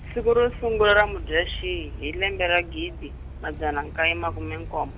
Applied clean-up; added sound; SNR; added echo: none; Traffic noise, roadway noise; 10 dB; none.